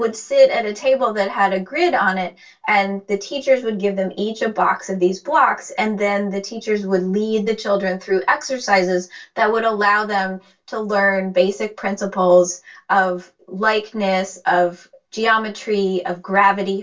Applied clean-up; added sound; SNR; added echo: none; none; none; reverberation time 0.2 s.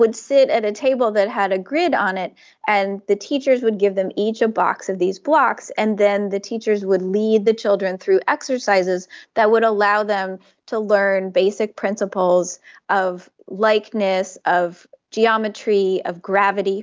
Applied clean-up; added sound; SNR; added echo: none; none; none; none.